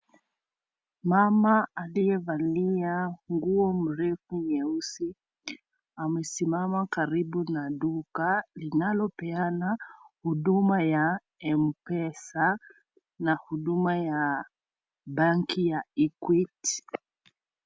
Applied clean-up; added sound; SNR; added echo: none; none; none; none.